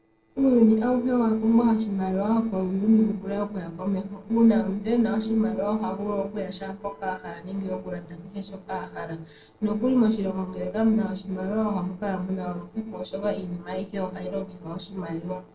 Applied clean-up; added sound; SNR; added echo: neural separator model SepFormer DNS4.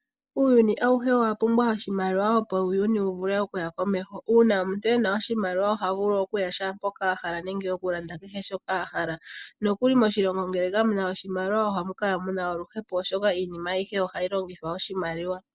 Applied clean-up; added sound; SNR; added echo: none; none; none; none.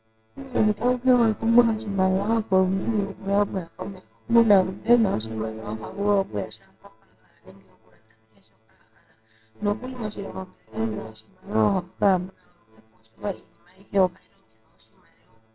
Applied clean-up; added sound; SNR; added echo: neural separator model SepFormer WHAMR!.